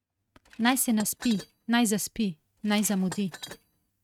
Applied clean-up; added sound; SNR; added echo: neural mask model RNNoise.